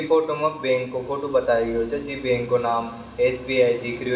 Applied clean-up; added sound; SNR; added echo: none; none; none; reverberation time 0.9 s.